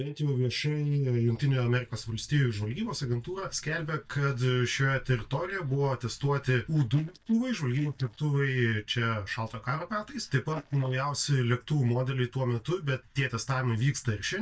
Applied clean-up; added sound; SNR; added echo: neural mask model DeepFilterNet 3.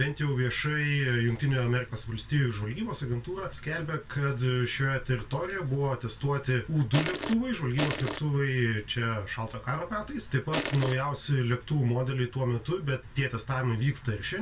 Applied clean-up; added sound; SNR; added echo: none; Crushing; 3 dB; reverberation time 0.2 s.